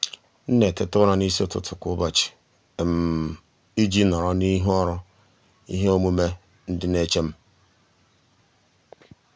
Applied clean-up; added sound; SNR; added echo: none; none; none; none.